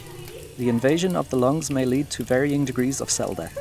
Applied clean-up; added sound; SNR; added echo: none; Water tap, faucet; 16 dB; none.